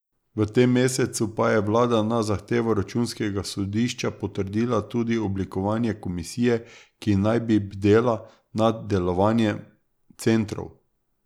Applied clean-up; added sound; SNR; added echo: none; none; none; none.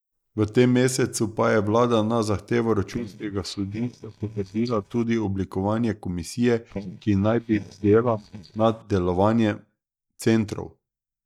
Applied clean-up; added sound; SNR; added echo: neural mask model DeepFilterNet 3.